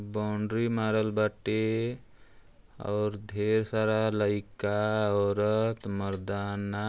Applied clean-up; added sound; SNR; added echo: none; none; none; none.